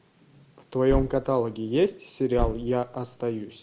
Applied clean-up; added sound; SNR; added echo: none; Gunshot, gunfire; 6 dB; none.